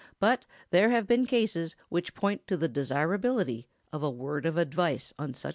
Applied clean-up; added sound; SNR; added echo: none; none; none; none.